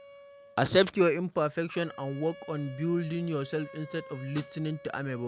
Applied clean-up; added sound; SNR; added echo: none; Wind instrument, woodwind instrument; 19 dB; none.